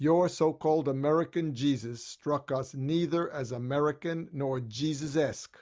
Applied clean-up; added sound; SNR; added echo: none; none; none; none.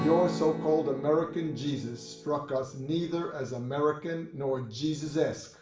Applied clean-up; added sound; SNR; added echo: none; Strum; 11 dB; reverberation time 0.5 s.